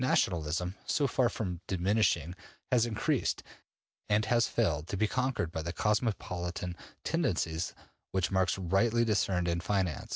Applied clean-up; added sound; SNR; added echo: none; none; none; none.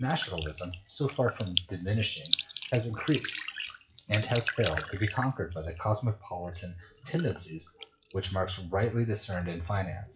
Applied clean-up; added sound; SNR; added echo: classical method WPE with log-MMSE.